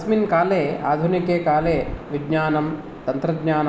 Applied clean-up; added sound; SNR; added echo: none; none; none; none.